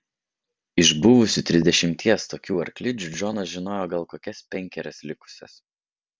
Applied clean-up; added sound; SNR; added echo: none; none; none; none.